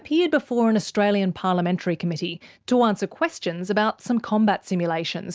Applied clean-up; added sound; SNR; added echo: none; none; none; none.